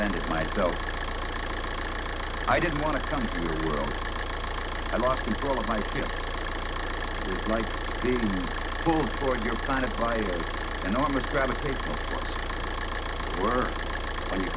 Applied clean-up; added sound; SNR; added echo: none; Idling / Car; -1 dB; none.